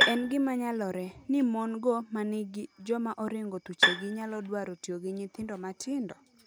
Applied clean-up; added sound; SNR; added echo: none; Bowed string instrument; -3 dB; none.